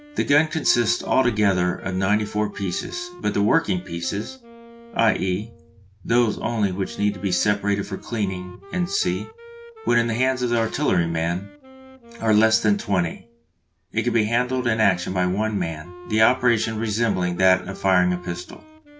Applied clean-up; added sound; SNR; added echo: none; Wind instrument, woodwind instrument; 19 dB; none.